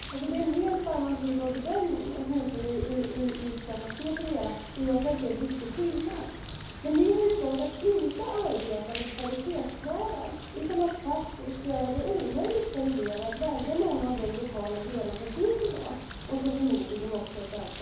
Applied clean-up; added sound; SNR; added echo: none; Bird; 10 dB; reverberation time 0.9 s.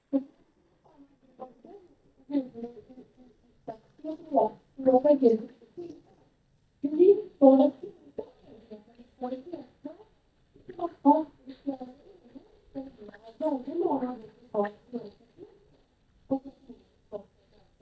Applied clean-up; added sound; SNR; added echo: neural mask model DeepFilterNet 3.